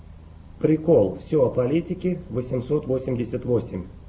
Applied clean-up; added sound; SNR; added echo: none; none; none; none.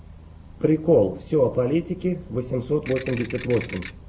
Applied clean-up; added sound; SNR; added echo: none; Ratchet, pawl / Percussion; 14 dB; none.